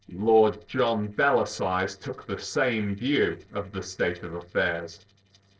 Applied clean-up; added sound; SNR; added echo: neural separator model SepFormer DNS4.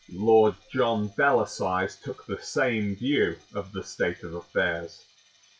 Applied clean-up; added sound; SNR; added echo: classical method WPE with log-MMSE.